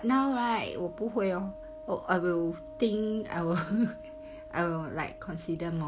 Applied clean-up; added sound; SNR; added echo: none; Wind instrument, woodwind instrument; 15 dB; none.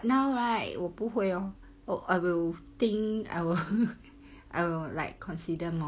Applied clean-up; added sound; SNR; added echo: none; none; none; none.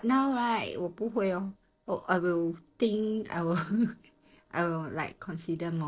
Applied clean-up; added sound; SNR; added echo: neural separator model SepFormer DNS4.